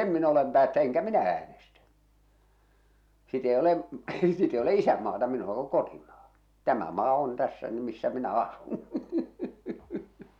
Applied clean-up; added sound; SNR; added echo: none; none; none; none.